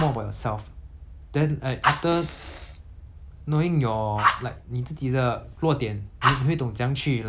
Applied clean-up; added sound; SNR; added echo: none; Fire; 6 dB; none.